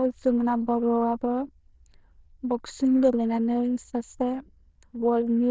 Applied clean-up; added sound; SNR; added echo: neural diffusion model UNIVERSE++.